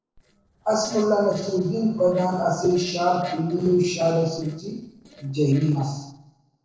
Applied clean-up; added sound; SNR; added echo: neural separator model SepFormer DNS4.